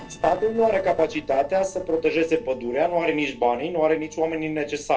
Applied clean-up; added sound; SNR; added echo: neural separator model SepFormer DNS4.